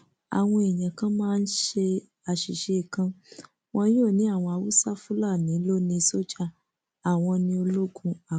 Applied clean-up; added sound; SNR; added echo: none; none; none; none.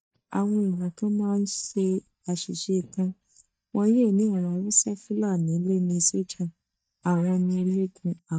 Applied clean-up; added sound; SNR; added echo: neural mask model DeepFilterNet 3.